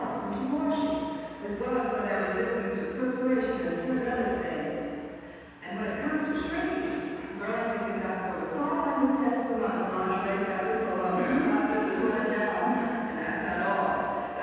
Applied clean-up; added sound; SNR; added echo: none; none; none; reverberation time 2.1 s.